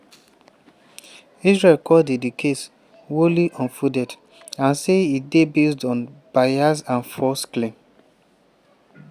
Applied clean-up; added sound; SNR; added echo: none; none; none; none.